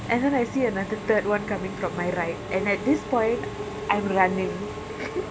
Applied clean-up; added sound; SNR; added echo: none; Engine / Mechanisms; 7 dB; none.